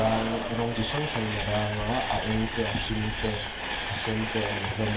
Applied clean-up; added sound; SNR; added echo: none; Train; 2 dB; reverberation time 0.8 s.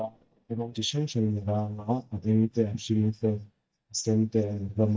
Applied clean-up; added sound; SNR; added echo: neural mask model DeepFilterNet 3.